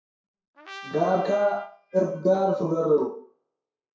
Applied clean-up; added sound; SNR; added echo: classical method WPE with log-MMSE.